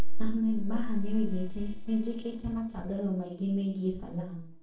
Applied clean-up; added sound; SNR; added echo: neural separator model SepFormer DNS4.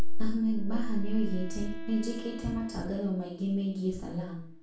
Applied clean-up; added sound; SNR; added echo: none; Wind instrument, woodwind instrument; 20 dB; reverberation time 0.4 s.